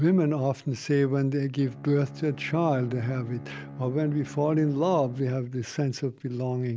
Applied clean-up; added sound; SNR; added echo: none; Bowed string instrument; 18 dB; none.